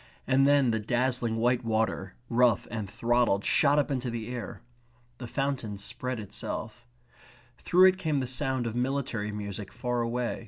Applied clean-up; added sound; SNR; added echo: none; none; none; none.